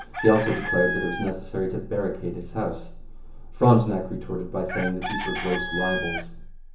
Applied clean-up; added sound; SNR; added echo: none; Chicken, rooster; 8 dB; reverberation time 0.7 s.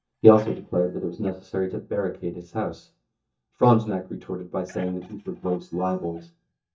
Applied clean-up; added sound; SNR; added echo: neural mask model DeepFilterNet 3.